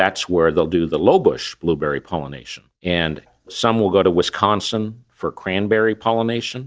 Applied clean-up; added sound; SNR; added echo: none; none; none; none.